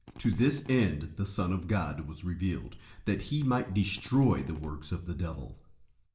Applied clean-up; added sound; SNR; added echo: none; Drill; 19 dB; reverberation time 0.4 s.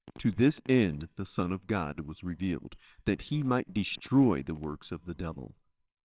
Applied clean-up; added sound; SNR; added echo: neural separator model SepFormer WHAMR!.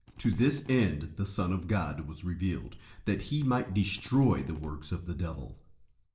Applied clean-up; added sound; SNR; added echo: neural separator model SepFormer DNS4.